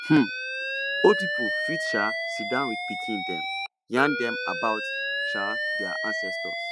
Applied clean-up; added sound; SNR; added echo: classical method spectral subtraction.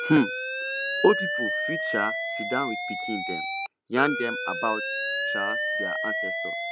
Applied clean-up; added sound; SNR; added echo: none; Alarm; 1 dB; none.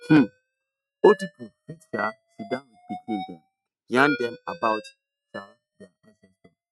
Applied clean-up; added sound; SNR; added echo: neural mask model RNNoise.